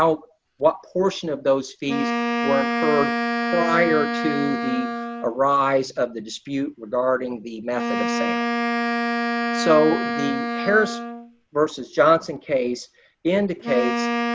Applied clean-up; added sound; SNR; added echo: none; Wind instrument, woodwind instrument; 3 dB; none.